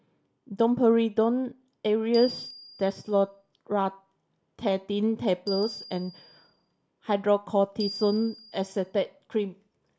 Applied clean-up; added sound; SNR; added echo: none; Bell; 14 dB; none.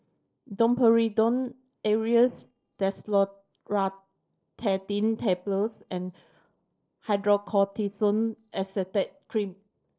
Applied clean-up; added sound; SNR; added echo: neural separator model SepFormer DNS4.